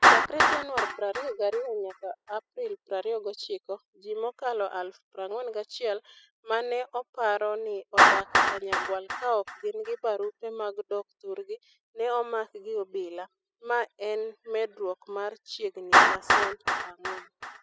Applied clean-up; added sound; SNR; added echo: classical method spectral subtraction.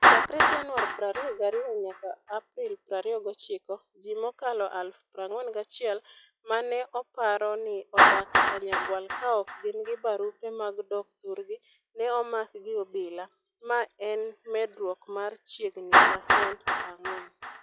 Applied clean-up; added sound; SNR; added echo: classical method log-MMSE.